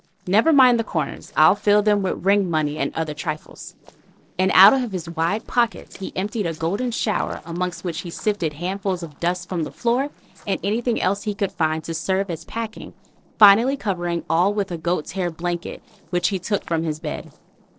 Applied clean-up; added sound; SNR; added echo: neural separator model SepFormer DNS4.